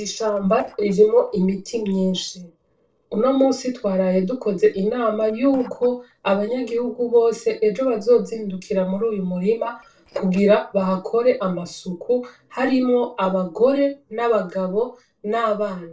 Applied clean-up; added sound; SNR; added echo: neural separator model SepFormer DNS4.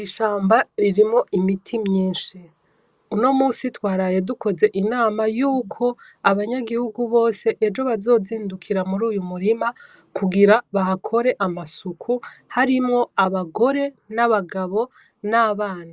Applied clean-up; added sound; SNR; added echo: none; none; none; none.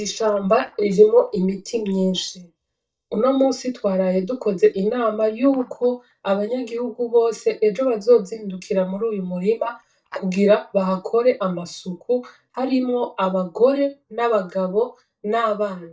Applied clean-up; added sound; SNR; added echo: neural mask model DeepFilterNet 3.